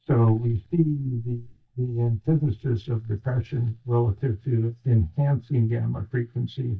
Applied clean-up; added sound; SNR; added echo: neural mask model DeepFilterNet 3.